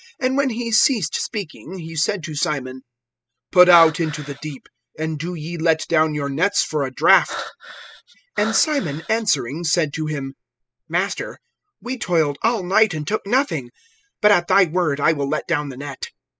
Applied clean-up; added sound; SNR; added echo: classical method spectral subtraction.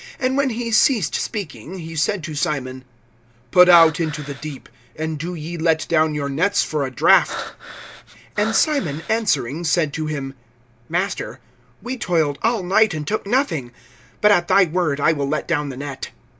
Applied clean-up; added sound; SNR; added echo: none; Breathing; 12 dB; none.